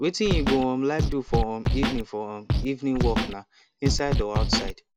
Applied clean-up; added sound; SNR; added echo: none; Scratching (performance technique); -1 dB; none.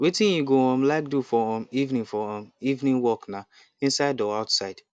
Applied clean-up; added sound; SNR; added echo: none; none; none; none.